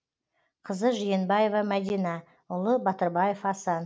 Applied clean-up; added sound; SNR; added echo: none; none; none; none.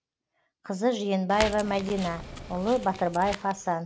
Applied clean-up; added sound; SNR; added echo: none; Crackle; 11 dB; none.